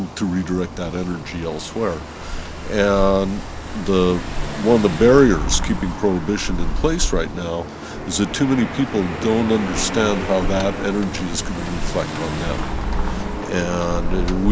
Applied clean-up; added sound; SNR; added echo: none; Engine / Car; 5 dB; none.